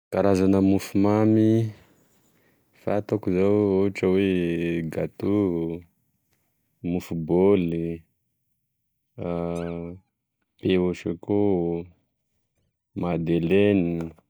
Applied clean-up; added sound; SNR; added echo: neural mask model DeepFilterNet 3.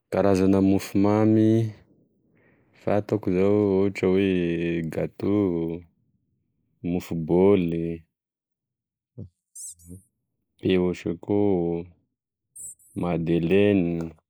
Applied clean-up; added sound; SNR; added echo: neural mask model Resemble Enhance denoiser.